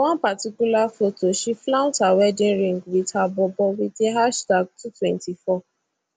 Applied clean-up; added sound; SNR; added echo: none; none; none; none.